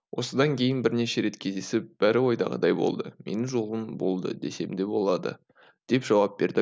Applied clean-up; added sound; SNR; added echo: none; none; none; none.